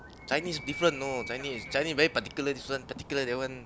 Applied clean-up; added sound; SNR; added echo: none; Animal; 13 dB; none.